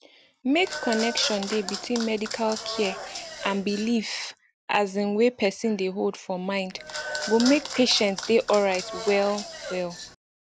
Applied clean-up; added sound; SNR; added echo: none; Applause / Clapping; 9 dB; none.